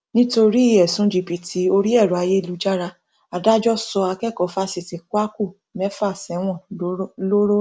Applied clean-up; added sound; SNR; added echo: none; none; none; none.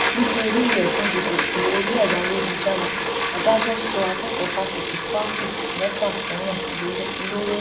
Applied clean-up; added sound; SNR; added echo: none; Bicycle; -5 dB; reverberation time 0.8 s.